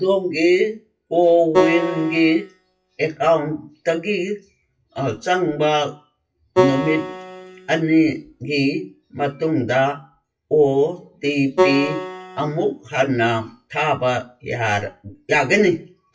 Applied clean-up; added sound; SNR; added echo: classical method WPE with log-MMSE.